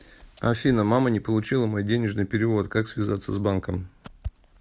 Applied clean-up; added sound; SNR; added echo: none; none; none; none.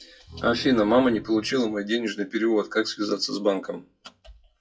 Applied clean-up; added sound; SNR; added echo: classical method WPE with log-MMSE.